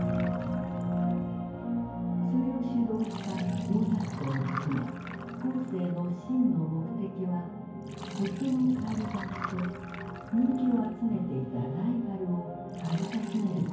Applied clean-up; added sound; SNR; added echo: none; Liquid; 17 dB; reverberation time 0.9 s.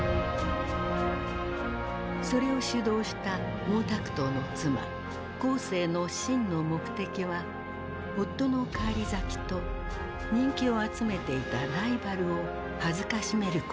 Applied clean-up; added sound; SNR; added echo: none; none; none; none.